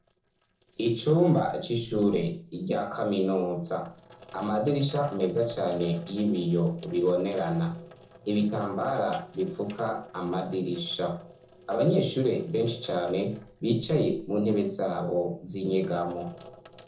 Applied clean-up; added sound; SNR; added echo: neural separator model SepFormer DNS4.